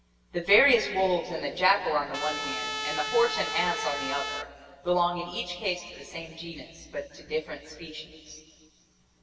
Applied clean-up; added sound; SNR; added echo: none; Trumpet; 4 dB; reverberation time 2.4 s.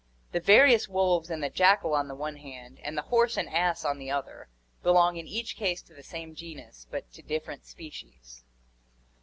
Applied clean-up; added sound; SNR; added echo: none; none; none; none.